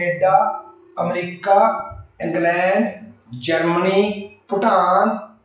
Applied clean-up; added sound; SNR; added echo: classical method WPE with log-MMSE.